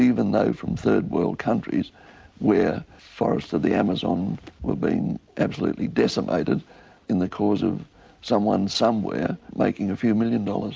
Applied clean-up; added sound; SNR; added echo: none; none; none; none.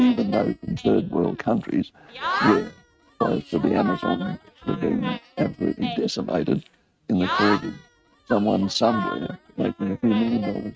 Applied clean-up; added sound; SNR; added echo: neural mask model RNNoise.